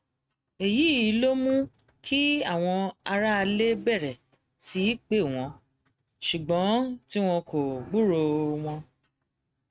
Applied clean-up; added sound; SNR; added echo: neural mask model RNNoise.